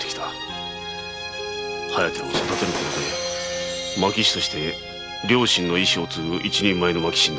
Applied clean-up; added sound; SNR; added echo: none; Gunshot, gunfire / Fireworks + Shatter; 10 dB; none.